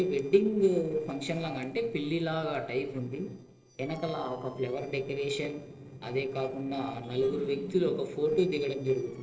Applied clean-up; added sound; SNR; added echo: neural separator model SepFormer DNS4.